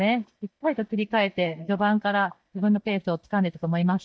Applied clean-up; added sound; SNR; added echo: neural mask model DeepFilterNet 3.